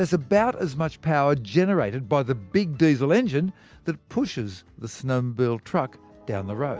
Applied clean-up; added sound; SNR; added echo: none; none; none; none.